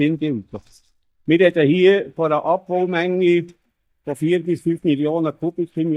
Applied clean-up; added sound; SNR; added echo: neural mask model DeepFilterNet 3.